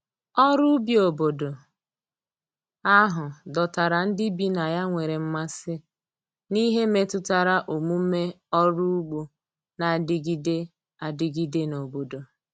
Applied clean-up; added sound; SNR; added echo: none; none; none; none.